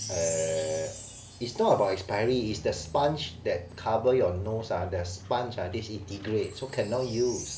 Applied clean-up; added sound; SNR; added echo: none; Wind chime + Truck; 13 dB; none.